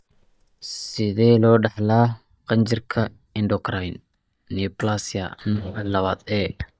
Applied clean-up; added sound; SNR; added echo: neural mask model DeepFilterNet 3.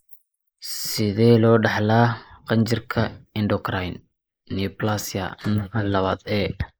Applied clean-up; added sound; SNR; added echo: neural mask model Resemble Enhance denoiser.